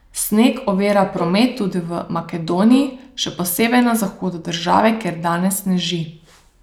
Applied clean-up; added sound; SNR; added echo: none; Bowed string instrument; 16 dB; none.